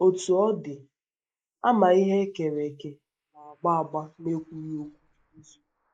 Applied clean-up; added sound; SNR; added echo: neural mask model Resemble Enhance denoiser.